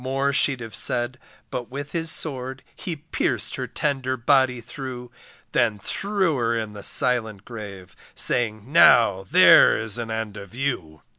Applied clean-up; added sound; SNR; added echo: none; none; none; none.